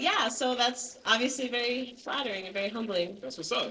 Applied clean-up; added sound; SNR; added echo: neural separator model SepFormer DNS4.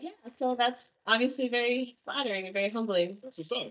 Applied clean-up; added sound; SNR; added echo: neural mask model DeepFilterNet 3.